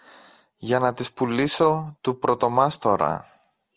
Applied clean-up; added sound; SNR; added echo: none; none; none; none.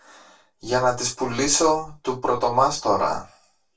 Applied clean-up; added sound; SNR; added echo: none; none; none; reverberation time 0.2 s.